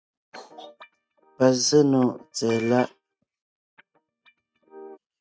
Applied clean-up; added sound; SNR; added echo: neural mask model RNNoise.